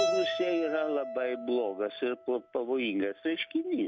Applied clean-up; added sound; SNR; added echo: none; Keyboard (musical); 6 dB; none.